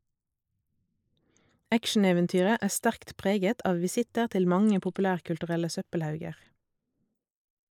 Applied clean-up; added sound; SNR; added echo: neural mask model Resemble Enhance denoiser.